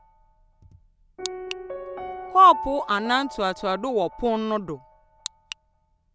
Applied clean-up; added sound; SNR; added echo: none; Piano; 14 dB; none.